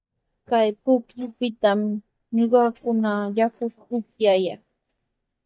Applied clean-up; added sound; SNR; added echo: neural mask model DeepFilterNet 3.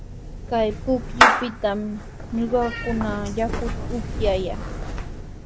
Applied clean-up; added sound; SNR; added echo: none; Meow / Clapping; -1 dB; none.